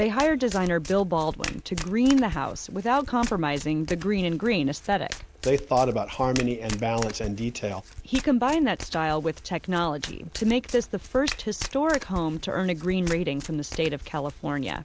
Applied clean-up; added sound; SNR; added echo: none; Domestic sounds, home sounds; 13 dB; none.